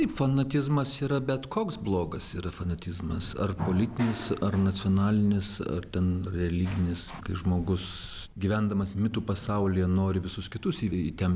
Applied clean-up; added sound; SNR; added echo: none; none; none; none.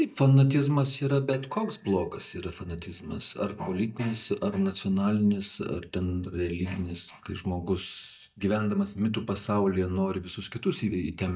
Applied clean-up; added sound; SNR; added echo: neural mask model DeepFilterNet 3.